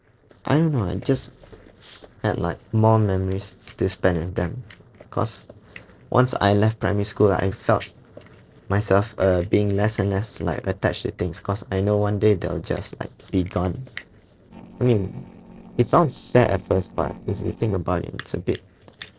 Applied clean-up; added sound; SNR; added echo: neural separator model SepFormer DNS4.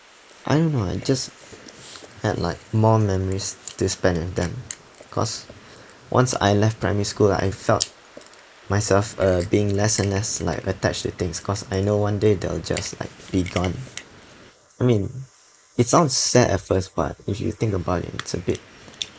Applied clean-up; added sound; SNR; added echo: neural mask model Resemble Enhance denoiser.